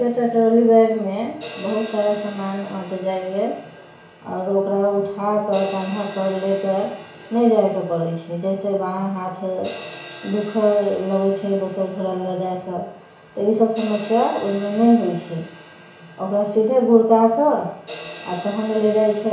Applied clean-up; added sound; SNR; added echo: none; Crash cymbal; 20 dB; reverberation time 0.6 s.